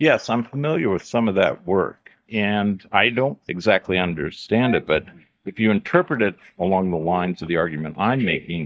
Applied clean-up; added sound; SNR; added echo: neural mask model DeepFilterNet 3.